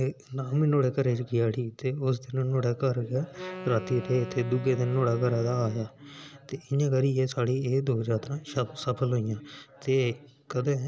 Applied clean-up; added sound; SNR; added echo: none; Wind instrument, woodwind instrument; 13 dB; none.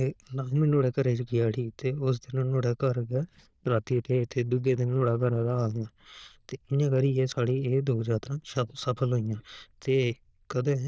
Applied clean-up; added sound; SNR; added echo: neural diffusion model UNIVERSE++.